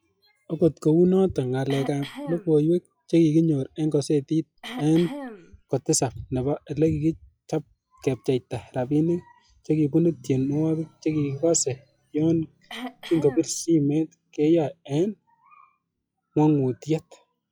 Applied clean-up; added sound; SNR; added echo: classical method log-MMSE.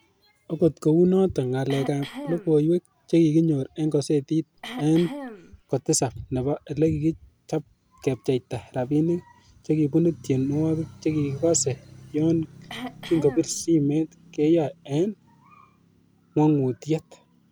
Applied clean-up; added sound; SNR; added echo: none; Cough; 13 dB; none.